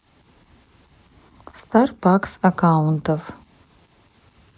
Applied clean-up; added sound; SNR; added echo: neural mask model Resemble Enhance denoiser.